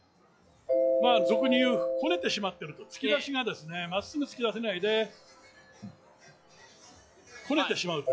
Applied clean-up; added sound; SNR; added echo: classical method log-MMSE.